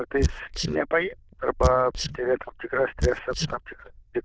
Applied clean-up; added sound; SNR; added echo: neural diffusion model UNIVERSE++.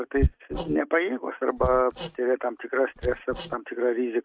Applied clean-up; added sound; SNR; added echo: neural mask model RNNoise.